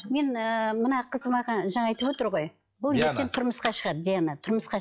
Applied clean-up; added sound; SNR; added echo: classical method log-MMSE.